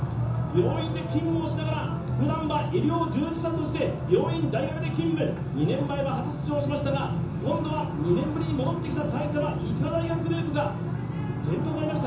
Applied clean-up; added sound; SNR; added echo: none; none; none; reverberation time 0.7 s.